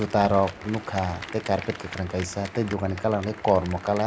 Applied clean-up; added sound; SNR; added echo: none; Applause; 15 dB; none.